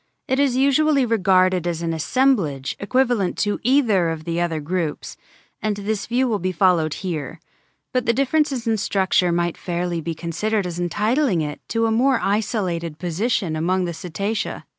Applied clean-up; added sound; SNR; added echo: none; none; none; none.